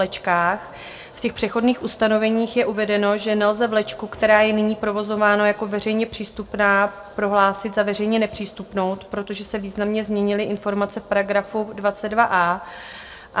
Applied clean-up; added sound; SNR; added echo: none; none; none; reverberation time 1.7 s.